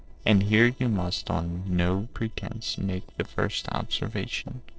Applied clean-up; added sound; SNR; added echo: neural separator model SepFormer DNS4.